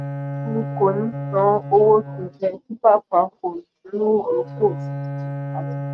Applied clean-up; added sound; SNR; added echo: neural mask model RNNoise.